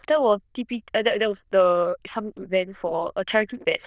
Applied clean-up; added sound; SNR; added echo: neural diffusion model UNIVERSE++.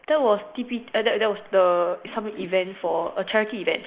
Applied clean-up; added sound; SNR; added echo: neural mask model Resemble Enhance denoiser.